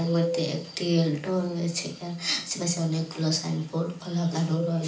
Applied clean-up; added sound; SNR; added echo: none; Bird; 11 dB; reverberation time 0.4 s.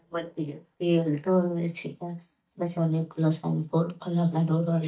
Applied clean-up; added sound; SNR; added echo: neural mask model DeepFilterNet 3.